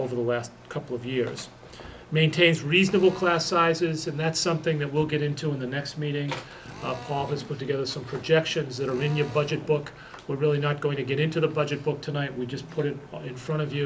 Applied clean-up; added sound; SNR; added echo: none; Drill; 19 dB; none.